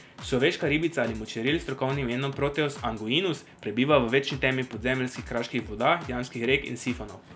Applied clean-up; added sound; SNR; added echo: none; Drum kit; 18 dB; none.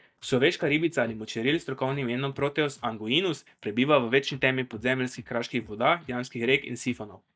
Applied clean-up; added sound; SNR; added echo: neural mask model DeepFilterNet 3.